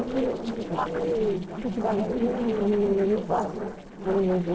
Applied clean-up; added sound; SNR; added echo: neural separator model SepFormer DNS4.